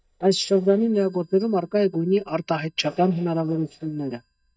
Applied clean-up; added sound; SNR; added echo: neural mask model DeepFilterNet 3.